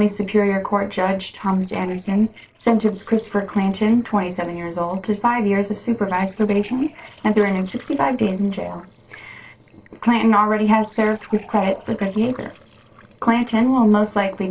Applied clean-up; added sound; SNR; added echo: neural separator model SepFormer DNS4.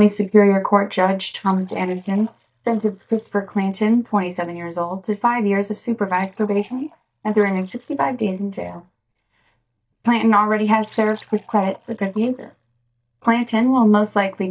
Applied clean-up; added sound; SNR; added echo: neural mask model DeepFilterNet 3.